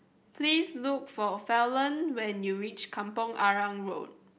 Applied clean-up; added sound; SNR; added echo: none; none; none; none.